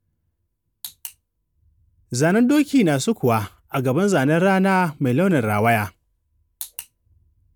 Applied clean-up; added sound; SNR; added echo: none; none; none; none.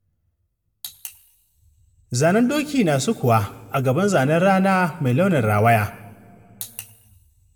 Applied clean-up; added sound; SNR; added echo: none; none; none; reverberation time 1.3 s.